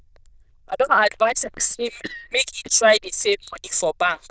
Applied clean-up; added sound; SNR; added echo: neural diffusion model UNIVERSE++.